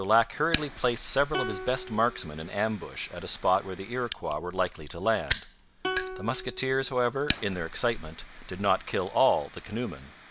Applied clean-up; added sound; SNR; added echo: none; Plucked string instrument + Fire; 9 dB; none.